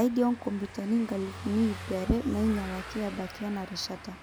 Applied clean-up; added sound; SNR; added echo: none; Car passing by / Engine; 12 dB; none.